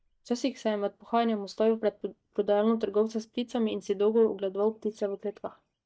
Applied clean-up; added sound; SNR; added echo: neural mask model DeepFilterNet 3.